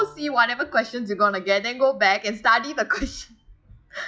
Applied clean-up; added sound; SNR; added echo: classical method log-MMSE.